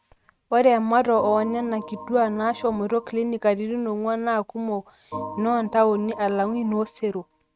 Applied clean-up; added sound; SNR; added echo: neural mask model RNNoise.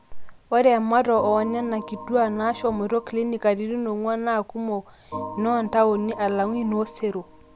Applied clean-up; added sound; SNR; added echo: none; Organ; 16 dB; none.